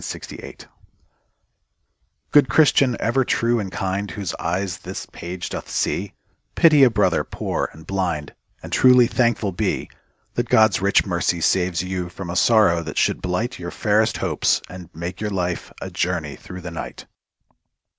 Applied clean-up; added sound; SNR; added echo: none; none; none; none.